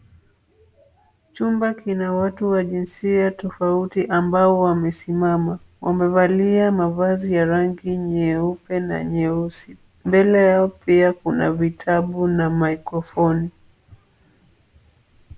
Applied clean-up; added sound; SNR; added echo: none; none; none; none.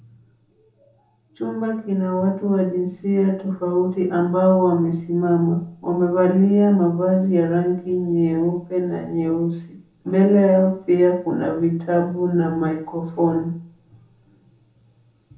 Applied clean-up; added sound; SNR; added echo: none; none; none; reverberation time 0.9 s.